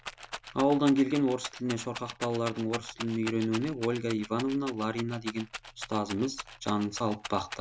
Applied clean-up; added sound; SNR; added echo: none; Rattle; 13 dB; none.